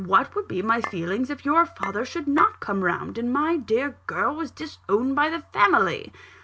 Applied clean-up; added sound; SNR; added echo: none; Chink, clink; 11 dB; none.